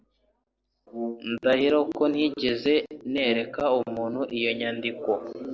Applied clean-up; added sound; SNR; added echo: neural separator model SepFormer DNS4.